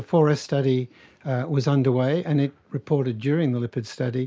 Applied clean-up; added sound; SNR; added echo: none; none; none; none.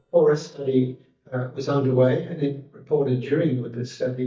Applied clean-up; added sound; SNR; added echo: neural mask model DeepFilterNet 3.